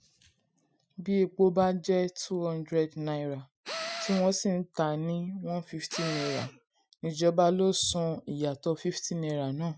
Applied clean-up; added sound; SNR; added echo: classical method Wiener filter.